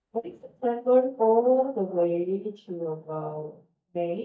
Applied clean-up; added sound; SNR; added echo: neural mask model DeepFilterNet 3.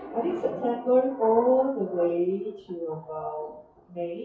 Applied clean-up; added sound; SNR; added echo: classical method WPE with log-MMSE.